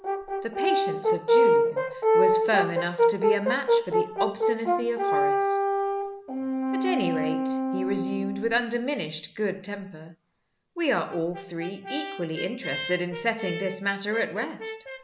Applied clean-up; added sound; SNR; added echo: none; Brass instrument; -4 dB; none.